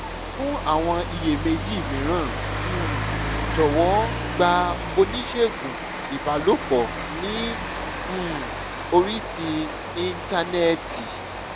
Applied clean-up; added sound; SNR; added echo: none; Rain; 4 dB; none.